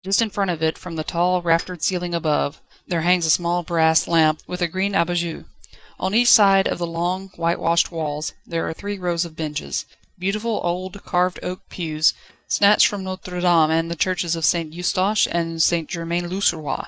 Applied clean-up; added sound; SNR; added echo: neural mask model DeepFilterNet 3.